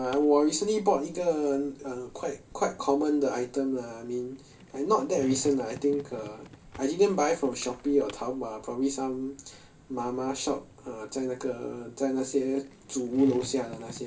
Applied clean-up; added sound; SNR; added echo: none; Skateboard; 20 dB; reverberation time 0.2 s.